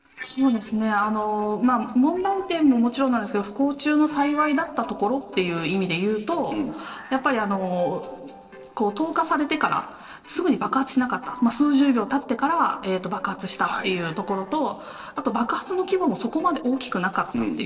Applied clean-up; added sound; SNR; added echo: neural separator model SepFormer DNS4.